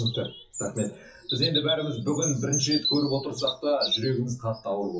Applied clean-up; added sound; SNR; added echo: classical method WPE with log-MMSE.